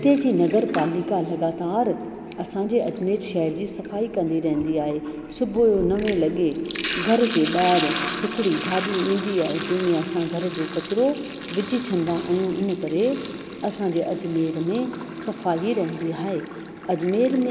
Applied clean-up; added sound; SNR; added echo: none; Sink (filling or washing); 13 dB; none.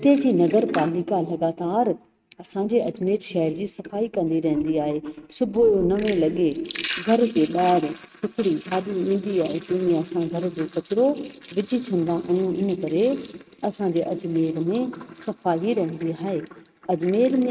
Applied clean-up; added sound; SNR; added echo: neural mask model RNNoise.